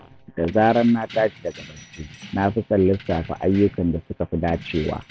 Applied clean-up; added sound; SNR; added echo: none; Keys jangling; 19 dB; none.